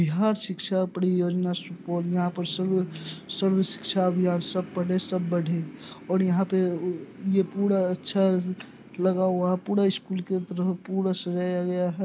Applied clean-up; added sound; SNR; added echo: none; none; none; none.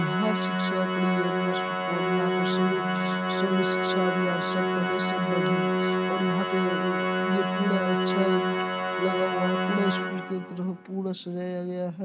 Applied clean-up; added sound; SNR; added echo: none; Organ; -3 dB; none.